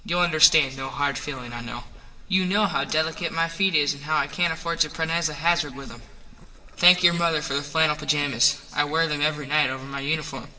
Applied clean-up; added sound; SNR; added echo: none; Liquid; 18 dB; reverberation time 2.3 s.